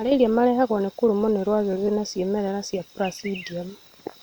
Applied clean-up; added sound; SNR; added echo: none; none; none; none.